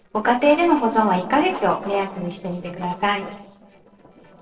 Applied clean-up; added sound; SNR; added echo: neural separator model SepFormer DNS4.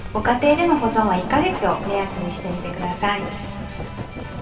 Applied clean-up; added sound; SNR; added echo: none; Writing; 10 dB; reverberation time 2.4 s.